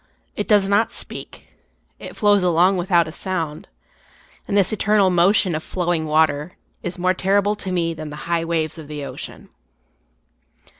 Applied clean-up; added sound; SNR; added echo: none; none; none; none.